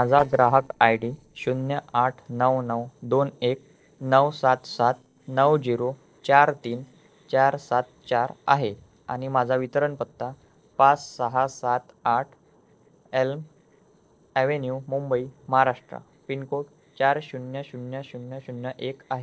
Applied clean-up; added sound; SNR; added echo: neural separator model SepFormer DNS4.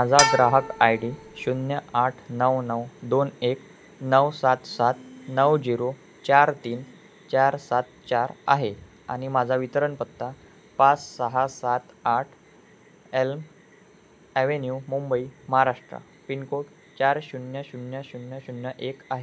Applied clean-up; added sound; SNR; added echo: none; Bowed string instrument; 2 dB; none.